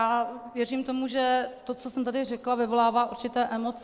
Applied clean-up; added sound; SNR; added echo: neural separator model SepFormer DNS4.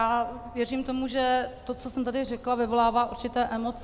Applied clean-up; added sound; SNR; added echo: none; Fire; 19 dB; none.